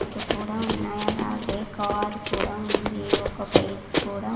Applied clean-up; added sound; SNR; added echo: none; Run; -2 dB; reverberation time 1.7 s.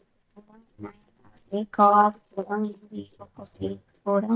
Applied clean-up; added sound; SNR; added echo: neural mask model DeepFilterNet 3.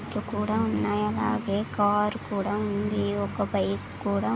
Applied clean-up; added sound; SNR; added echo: none; none; none; none.